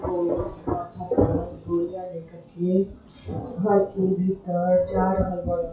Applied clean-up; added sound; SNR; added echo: classical method WPE with log-MMSE.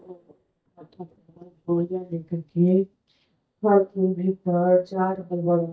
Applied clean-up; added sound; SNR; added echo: neural mask model DeepFilterNet 3.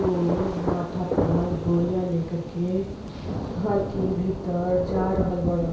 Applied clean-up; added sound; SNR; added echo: none; Thunder; 4 dB; reverberation time 0.6 s.